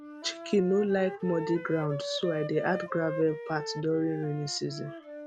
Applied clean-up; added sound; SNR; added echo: none; Wind instrument, woodwind instrument; 9 dB; none.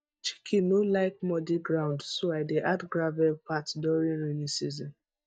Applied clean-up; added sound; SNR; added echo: neural mask model DeepFilterNet 3.